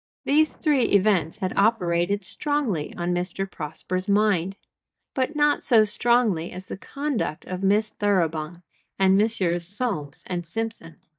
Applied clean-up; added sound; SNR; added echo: neural mask model DeepFilterNet 3.